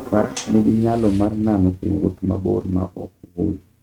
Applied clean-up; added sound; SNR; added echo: neural mask model RNNoise.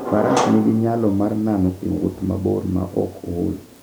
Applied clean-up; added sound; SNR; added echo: none; none; none; none.